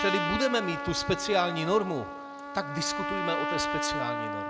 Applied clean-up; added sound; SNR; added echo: none; Trumpet; 2 dB; none.